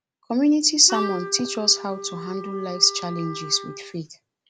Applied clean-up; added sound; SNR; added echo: none; Wind instrument, woodwind instrument; 10 dB; none.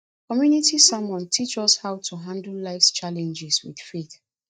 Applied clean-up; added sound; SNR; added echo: neural mask model DeepFilterNet 3.